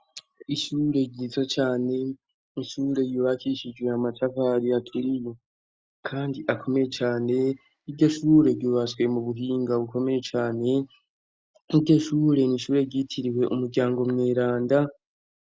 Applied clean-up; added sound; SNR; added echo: none; none; none; none.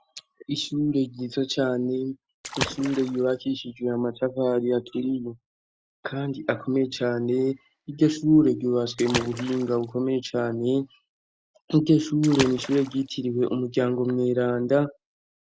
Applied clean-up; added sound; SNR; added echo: none; Water / Splash, splatter; 11 dB; none.